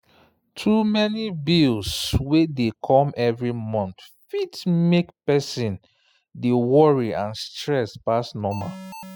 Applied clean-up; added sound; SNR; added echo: classical method spectral subtraction.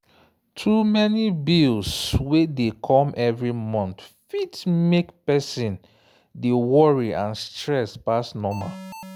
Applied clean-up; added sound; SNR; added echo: none; Alarm; 14 dB; none.